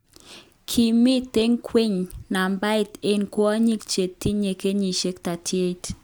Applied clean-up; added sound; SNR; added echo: none; none; none; none.